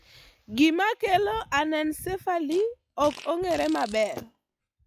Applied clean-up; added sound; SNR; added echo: classical method log-MMSE.